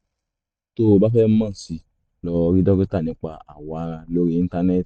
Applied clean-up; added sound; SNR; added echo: neural mask model RNNoise.